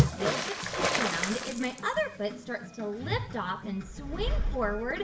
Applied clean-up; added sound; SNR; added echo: none; Water / Splash, splatter; 2 dB; reverberation time 0.5 s.